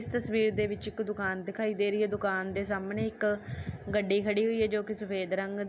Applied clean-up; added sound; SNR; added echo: none; none; none; none.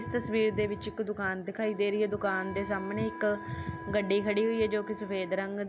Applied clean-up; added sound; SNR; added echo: none; Wind instrument, woodwind instrument; 14 dB; none.